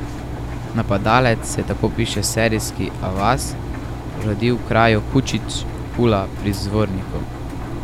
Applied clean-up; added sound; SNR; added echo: none; Engine; 6 dB; none.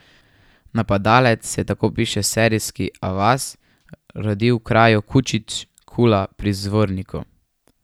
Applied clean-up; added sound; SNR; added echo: none; none; none; none.